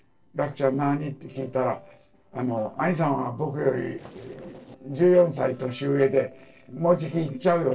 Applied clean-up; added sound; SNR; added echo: neural separator model SepFormer DNS4.